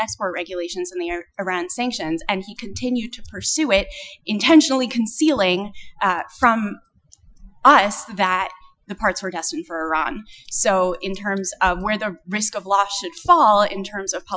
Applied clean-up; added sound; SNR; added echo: classical method Wiener filter.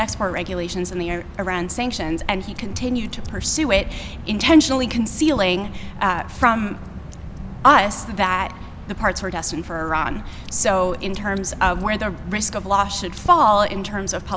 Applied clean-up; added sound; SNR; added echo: none; Drip / Water; 11 dB; none.